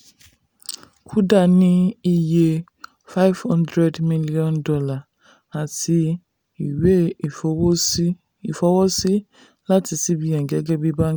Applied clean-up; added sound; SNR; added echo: none; none; none; none.